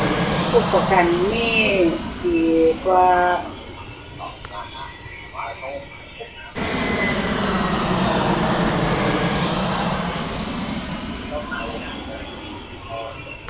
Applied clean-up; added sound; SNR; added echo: none; Fixed-wing aircraft, airplane; 0 dB; reverberation time 0.3 s.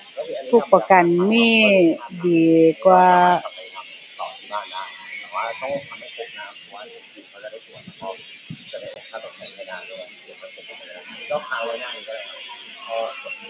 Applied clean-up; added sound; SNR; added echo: none; none; none; none.